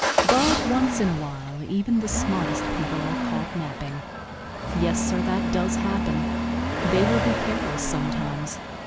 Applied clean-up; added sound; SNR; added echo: none; Engine starting / Accelerating, revving, vroom / Motor vehicle (road); -1 dB; none.